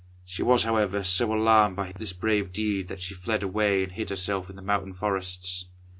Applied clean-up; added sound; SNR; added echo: none; none; none; none.